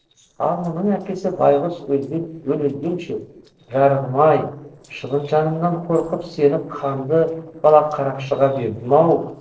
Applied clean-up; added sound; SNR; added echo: neural separator model SepFormer DNS4.